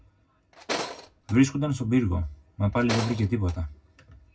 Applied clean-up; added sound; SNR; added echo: none; Tools; 10 dB; reverberation time 0.4 s.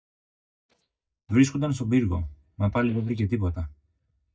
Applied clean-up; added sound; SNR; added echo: neural mask model DeepFilterNet 3.